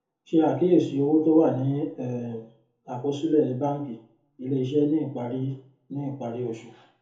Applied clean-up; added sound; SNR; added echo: none; none; none; reverberation time 0.6 s.